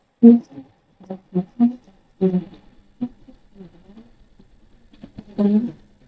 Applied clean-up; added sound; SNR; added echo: neural mask model DeepFilterNet 3.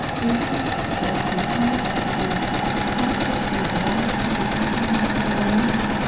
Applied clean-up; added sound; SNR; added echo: none; Engine / Mechanisms; -5 dB; reverberation time 0.5 s.